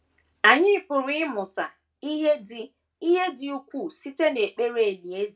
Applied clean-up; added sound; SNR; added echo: none; none; none; none.